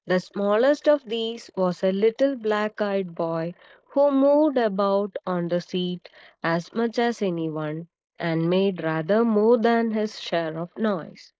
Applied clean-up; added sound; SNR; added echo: neural mask model Resemble Enhance denoiser.